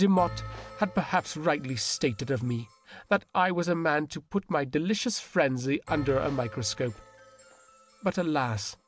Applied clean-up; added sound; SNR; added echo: none; Bell; 17 dB; none.